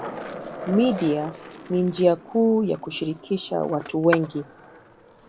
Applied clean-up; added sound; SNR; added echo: none; Skateboard; 13 dB; none.